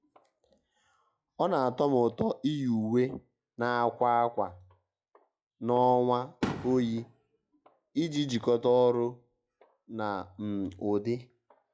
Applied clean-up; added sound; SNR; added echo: classical method log-MMSE.